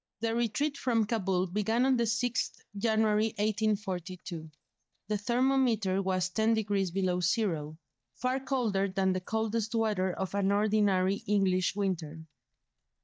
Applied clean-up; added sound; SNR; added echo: neural mask model DeepFilterNet 3.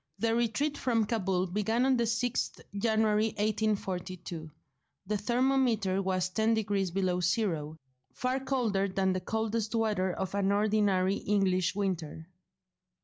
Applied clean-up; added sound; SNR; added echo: none; none; none; none.